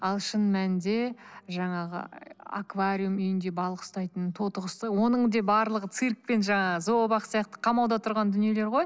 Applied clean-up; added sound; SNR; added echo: none; none; none; none.